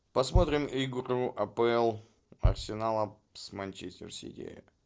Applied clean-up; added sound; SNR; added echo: neural separator model SepFormer DNS4.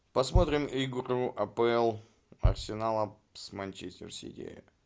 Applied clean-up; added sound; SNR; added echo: none; Bass drum; 3 dB; none.